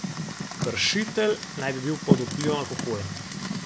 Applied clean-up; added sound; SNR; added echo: none; Fire; 1 dB; none.